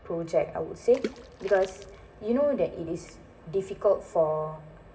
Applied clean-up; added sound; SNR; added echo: none; Water / Splash, splatter; 15 dB; reverberation time 2.2 s.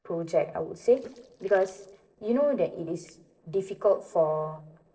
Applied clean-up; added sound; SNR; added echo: neural separator model SepFormer DNS4.